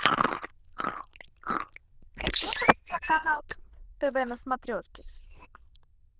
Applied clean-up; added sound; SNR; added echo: neural diffusion model UNIVERSE++.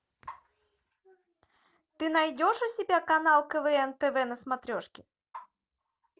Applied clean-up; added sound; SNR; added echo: none; none; none; none.